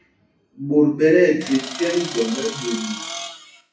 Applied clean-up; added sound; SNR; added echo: classical method WPE with log-MMSE.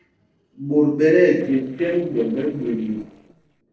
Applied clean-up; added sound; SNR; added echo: neural separator model SepFormer DNS4.